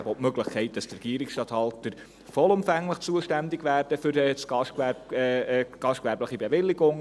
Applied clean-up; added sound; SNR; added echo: none; none; none; none.